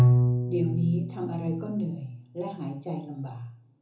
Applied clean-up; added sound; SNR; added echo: none; Bowed string instrument; -4 dB; reverberation time 0.6 s.